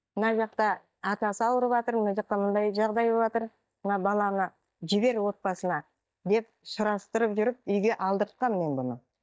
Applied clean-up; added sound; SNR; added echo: neural mask model DeepFilterNet 3.